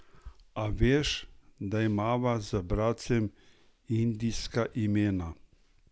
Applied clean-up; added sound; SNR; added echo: none; none; none; none.